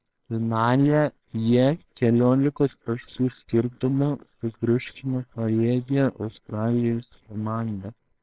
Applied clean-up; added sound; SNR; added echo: neural separator model SepFormer WHAMR!.